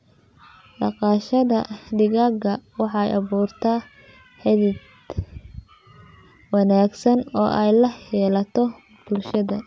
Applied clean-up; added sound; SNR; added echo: none; none; none; none.